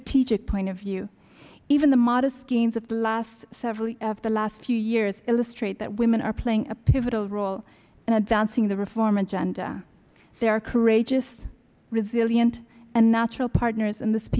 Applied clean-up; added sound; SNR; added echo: none; none; none; none.